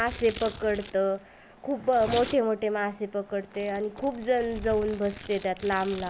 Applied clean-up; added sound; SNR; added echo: none; Domestic sounds, home sounds; 13 dB; none.